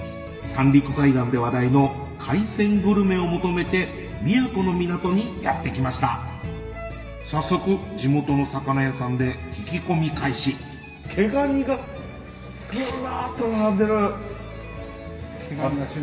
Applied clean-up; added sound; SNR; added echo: none; none; none; reverberation time 2.5 s.